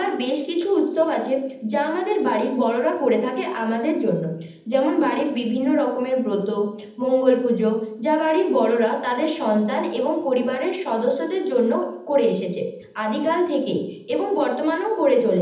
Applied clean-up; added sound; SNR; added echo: none; none; none; reverberation time 0.8 s.